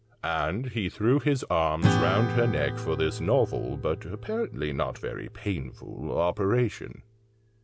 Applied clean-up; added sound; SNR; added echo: none; Acoustic guitar / Strum; 6 dB; none.